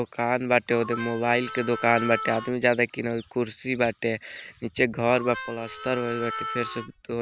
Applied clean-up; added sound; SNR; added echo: none; Harmonica; 9 dB; none.